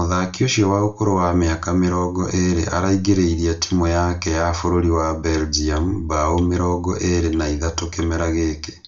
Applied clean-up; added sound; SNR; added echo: none; none; none; reverberation time 0.3 s.